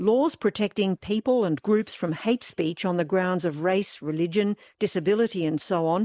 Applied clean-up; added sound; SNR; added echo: neural mask model Resemble Enhance denoiser.